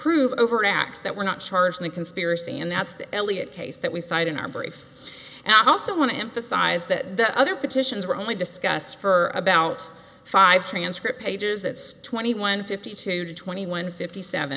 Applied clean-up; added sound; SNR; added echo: none; none; none; none.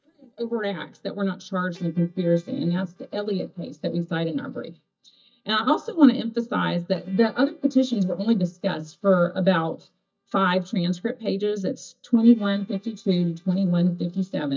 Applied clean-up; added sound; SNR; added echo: neural mask model DeepFilterNet 3.